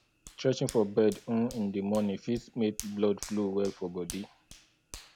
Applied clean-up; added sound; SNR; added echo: none; Hands; 18 dB; none.